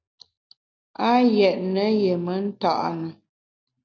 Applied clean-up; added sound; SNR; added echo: none; none; none; none.